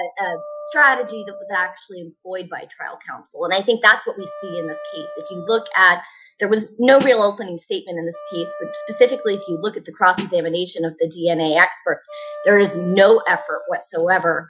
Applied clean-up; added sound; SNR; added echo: classical method Wiener filter.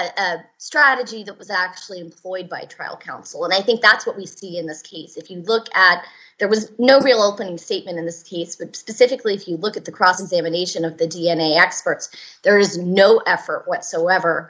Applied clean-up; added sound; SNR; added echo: neural mask model Resemble Enhance denoiser.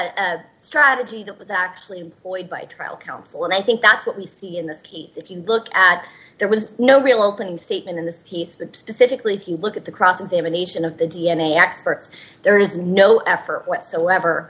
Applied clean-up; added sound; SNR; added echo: none; none; none; none.